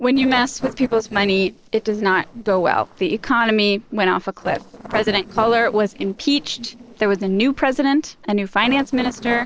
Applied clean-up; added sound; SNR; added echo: neural separator model SepFormer DNS4.